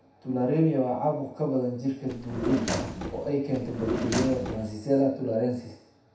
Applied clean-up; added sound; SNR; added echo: none; Drawer open or close; 4 dB; reverberation time 0.7 s.